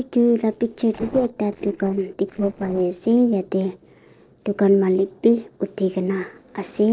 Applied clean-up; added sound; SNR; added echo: neural separator model SepFormer DNS4.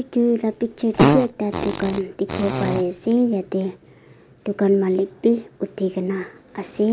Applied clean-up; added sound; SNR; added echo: none; Fart; 2 dB; none.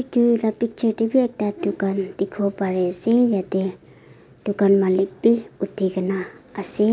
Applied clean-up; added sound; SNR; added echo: none; none; none; none.